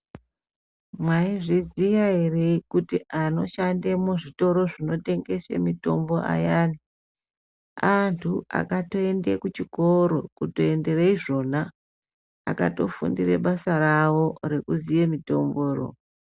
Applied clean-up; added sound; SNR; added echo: none; none; none; none.